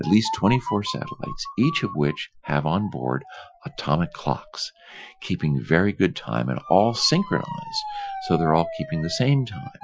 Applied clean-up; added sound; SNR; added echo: classical method Wiener filter.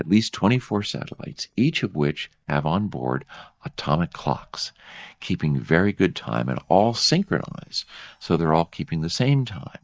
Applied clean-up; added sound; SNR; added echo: neural mask model DeepFilterNet 3.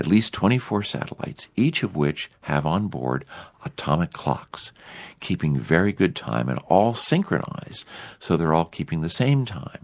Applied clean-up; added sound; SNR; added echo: none; none; none; none.